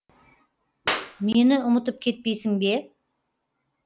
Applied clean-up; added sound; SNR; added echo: none; Clapping; 9 dB; none.